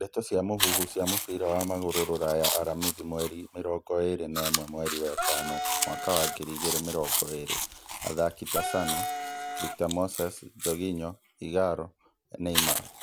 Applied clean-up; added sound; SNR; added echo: none; Chewing, mastication + Wind instrument, woodwind instrument; 1 dB; none.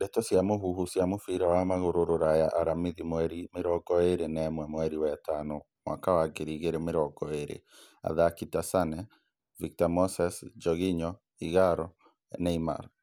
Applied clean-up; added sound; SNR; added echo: none; none; none; none.